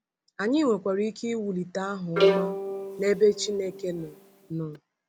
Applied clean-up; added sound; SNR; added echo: none; Bowed string instrument; 1 dB; none.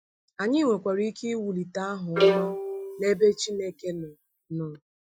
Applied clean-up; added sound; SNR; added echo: classical method Wiener filter.